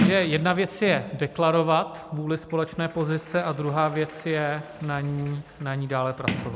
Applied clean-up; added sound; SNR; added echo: none; Sliding door; 9 dB; none.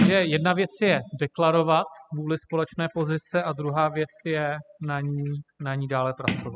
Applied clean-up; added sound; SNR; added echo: classical method spectral subtraction.